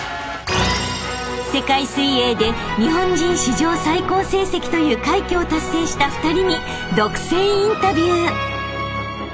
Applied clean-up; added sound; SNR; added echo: none; Water / Splash, splatter; 12 dB; none.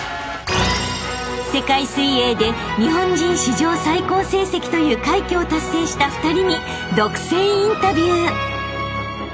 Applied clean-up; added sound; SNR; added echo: none; none; none; none.